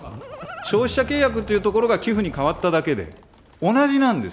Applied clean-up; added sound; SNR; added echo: none; Livestock, farm animals, working animals; 16 dB; none.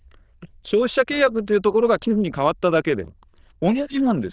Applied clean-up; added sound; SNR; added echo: neural diffusion model UNIVERSE++.